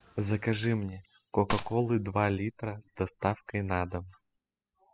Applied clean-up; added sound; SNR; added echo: classical method spectral subtraction.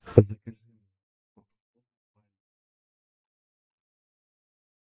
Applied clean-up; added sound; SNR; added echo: neural mask model DeepFilterNet 3.